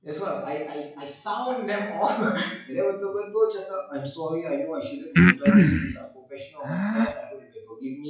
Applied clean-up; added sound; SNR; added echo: classical method WPE with log-MMSE.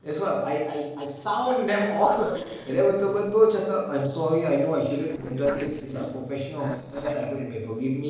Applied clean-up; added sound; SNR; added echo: neural separator model SepFormer DNS4.